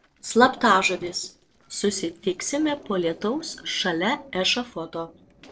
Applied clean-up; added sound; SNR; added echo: neural separator model SepFormer DNS4.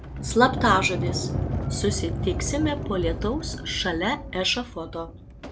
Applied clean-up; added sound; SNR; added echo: none; Sliding door; 4 dB; none.